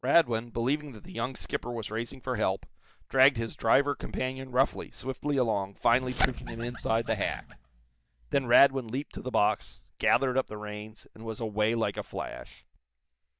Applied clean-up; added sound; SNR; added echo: neural mask model DeepFilterNet 3.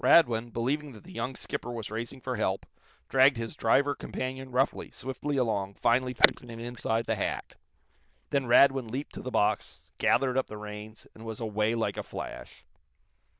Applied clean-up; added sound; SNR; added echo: neural diffusion model UNIVERSE++.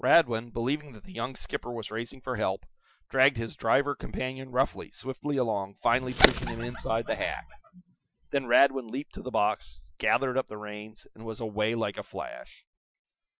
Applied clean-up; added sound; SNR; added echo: classical method Wiener filter.